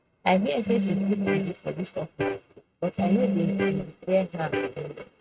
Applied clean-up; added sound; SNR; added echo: neural mask model RNNoise.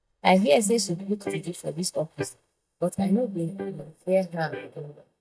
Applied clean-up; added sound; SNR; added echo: neural mask model DeepFilterNet 3.